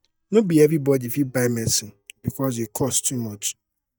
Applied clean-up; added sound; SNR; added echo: neural mask model DeepFilterNet 3.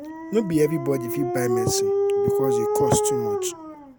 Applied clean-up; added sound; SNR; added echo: none; Dog; -2 dB; none.